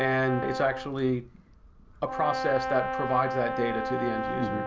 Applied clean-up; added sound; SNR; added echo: none; Brass instrument; 4 dB; none.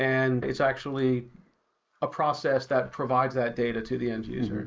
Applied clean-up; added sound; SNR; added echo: neural mask model Resemble Enhance denoiser.